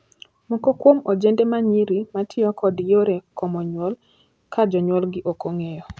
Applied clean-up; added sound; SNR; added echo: none; none; none; none.